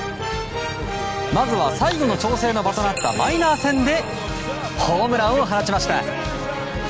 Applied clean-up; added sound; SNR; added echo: none; none; none; none.